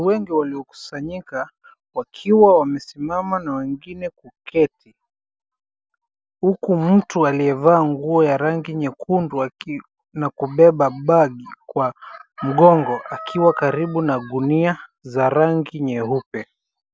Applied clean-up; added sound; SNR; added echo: none; none; none; none.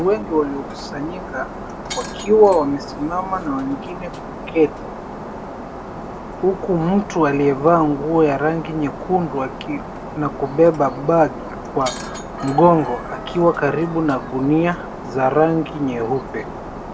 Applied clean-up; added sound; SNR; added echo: none; Shatter; 11 dB; reverberation time 1.1 s.